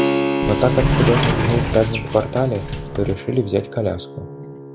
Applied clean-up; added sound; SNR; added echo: none; Sliding door + Keyboard (musical); 0 dB; none.